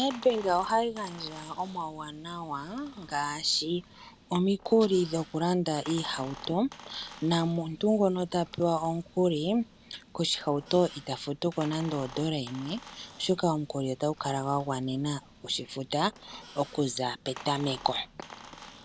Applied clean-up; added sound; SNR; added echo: none; Squeak; 19 dB; none.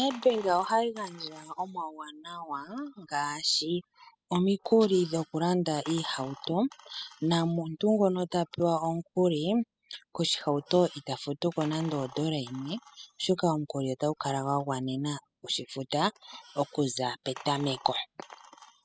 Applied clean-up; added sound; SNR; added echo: classical method spectral subtraction.